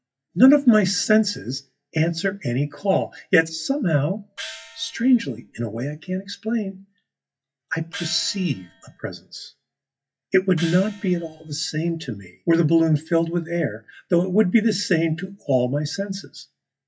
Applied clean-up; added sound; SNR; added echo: classical method WPE with log-MMSE.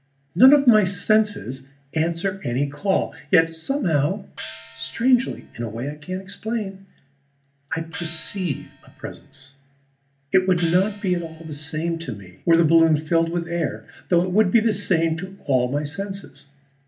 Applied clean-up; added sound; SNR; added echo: none; Gong; 18 dB; reverberation time 0.3 s.